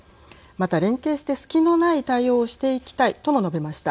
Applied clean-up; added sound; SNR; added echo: none; none; none; none.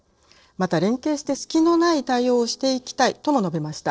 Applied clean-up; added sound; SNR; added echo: neural separator model SepFormer DNS4.